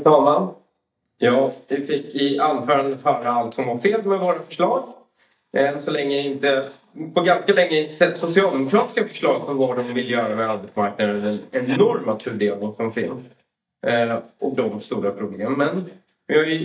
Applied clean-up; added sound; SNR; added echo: neural mask model DeepFilterNet 3.